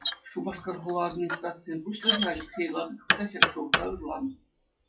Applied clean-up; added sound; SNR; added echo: classical method WPE with log-MMSE.